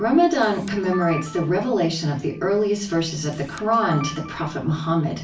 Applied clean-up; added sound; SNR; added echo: none; Camera; 16 dB; reverberation time 0.3 s.